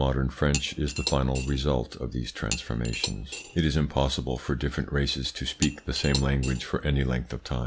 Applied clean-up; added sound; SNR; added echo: none; Cutlery, silverware / Dishes, pots, and pans; 10 dB; none.